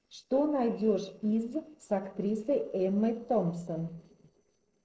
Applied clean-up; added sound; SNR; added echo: neural separator model SepFormer DNS4.